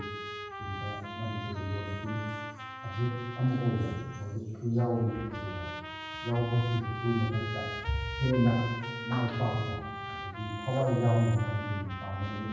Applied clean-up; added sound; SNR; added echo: none; Trumpet; 9 dB; reverberation time 1.2 s.